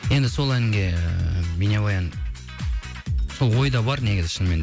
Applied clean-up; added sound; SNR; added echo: none; none; none; none.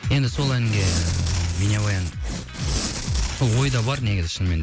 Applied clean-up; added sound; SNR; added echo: none; Tearing; 8 dB; none.